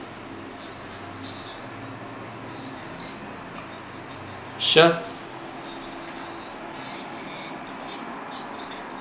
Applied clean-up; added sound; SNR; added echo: none; none; none; none.